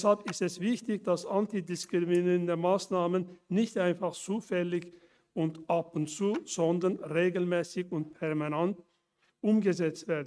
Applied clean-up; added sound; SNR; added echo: neural mask model RNNoise.